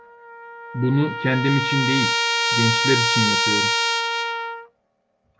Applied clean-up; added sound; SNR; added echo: none; Trumpet; -2 dB; none.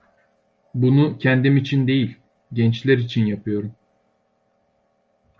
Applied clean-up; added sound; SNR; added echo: none; none; none; none.